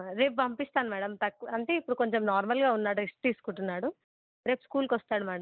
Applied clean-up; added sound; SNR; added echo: neural mask model Resemble Enhance denoiser.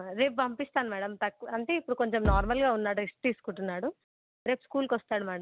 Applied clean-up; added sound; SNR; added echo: none; Bass drum; 0 dB; none.